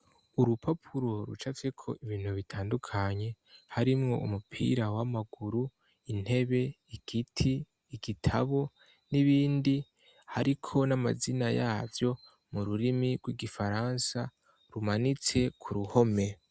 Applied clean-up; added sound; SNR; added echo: none; none; none; none.